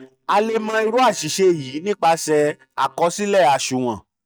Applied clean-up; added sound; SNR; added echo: neural mask model DeepFilterNet 3.